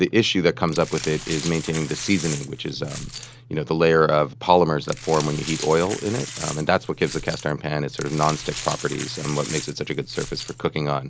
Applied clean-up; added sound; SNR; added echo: none; Glass; 12 dB; none.